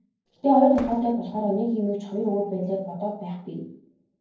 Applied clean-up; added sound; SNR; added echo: neural separator model SepFormer DNS4.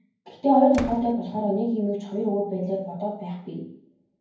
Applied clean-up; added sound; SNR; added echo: none; Slam; 17 dB; reverberation time 0.9 s.